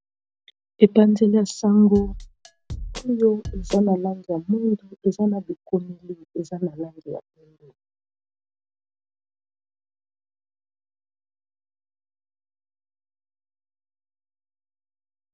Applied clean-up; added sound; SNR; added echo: none; Drum kit; 9 dB; none.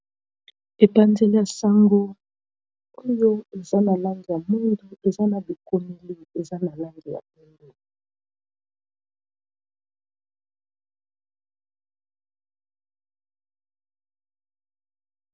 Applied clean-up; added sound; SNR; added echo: none; none; none; none.